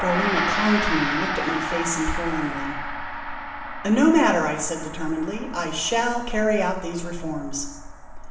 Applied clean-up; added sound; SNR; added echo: none; Gong; 6 dB; reverberation time 0.9 s.